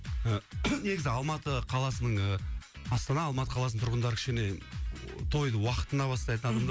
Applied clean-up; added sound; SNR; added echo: none; none; none; none.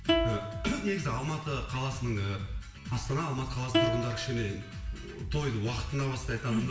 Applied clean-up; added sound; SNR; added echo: none; Plucked string instrument; 4 dB; reverberation time 0.8 s.